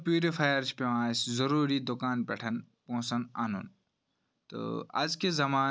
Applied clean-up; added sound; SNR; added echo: none; none; none; none.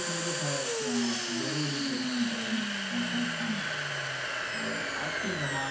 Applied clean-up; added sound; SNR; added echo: none; Domestic sounds, home sounds; -3 dB; reverberation time 0.6 s.